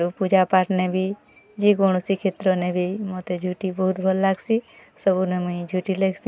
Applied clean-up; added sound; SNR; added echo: none; none; none; none.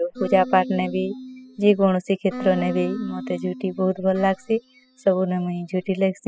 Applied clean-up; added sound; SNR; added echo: classical method spectral subtraction.